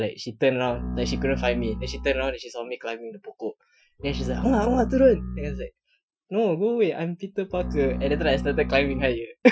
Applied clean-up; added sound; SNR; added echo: classical method Wiener filter.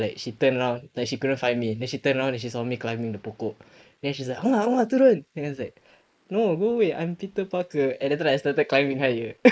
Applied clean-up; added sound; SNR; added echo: neural mask model Resemble Enhance denoiser.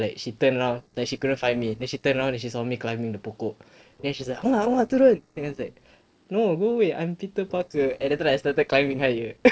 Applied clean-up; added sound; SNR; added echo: neural separator model SepFormer DNS4.